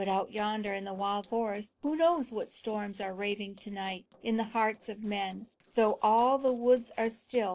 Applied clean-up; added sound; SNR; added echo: neural separator model SepFormer DNS4.